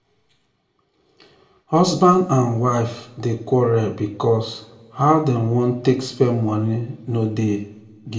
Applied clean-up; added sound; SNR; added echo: none; none; none; reverberation time 0.6 s.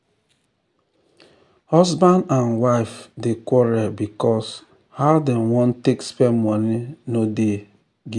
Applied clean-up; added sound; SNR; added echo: none; none; none; none.